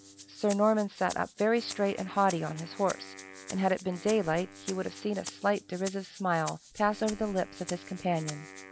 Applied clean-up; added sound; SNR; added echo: none; Wind instrument, woodwind instrument + Rattle (instrument); 15 dB; none.